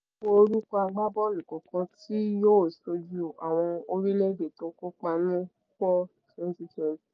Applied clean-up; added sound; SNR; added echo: none; none; none; none.